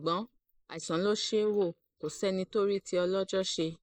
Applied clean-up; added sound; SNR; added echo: neural mask model Resemble Enhance denoiser.